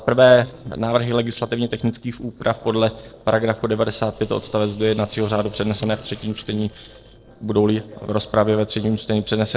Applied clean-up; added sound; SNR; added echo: neural separator model SepFormer DNS4.